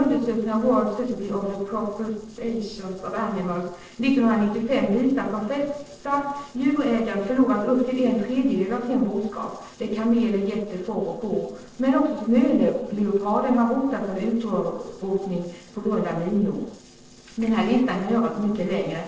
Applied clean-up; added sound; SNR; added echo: neural separator model SepFormer DNS4.